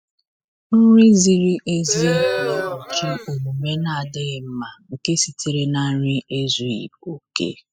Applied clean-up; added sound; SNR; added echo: classical method spectral subtraction.